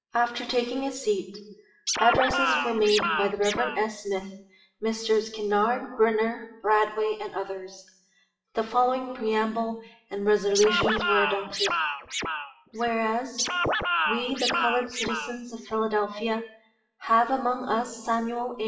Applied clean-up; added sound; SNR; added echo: classical method WPE with log-MMSE.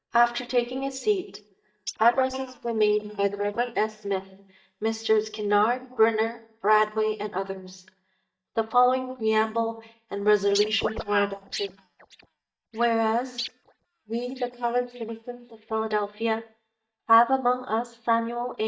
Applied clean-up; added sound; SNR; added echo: neural mask model DeepFilterNet 3.